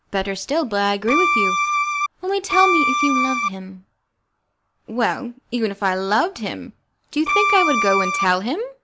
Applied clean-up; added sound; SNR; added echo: none; Bowed string instrument; -4 dB; none.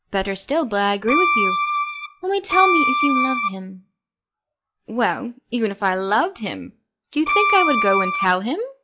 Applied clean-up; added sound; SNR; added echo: classical method log-MMSE.